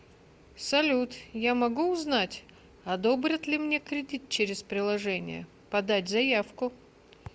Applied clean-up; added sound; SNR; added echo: none; none; none; none.